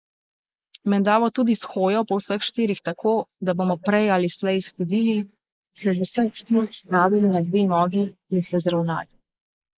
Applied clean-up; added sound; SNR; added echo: neural mask model Resemble Enhance denoiser.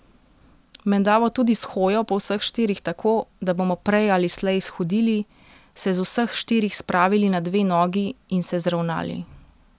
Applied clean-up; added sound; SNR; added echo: none; none; none; none.